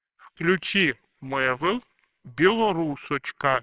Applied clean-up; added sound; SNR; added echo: neural separator model SepFormer WHAMR!.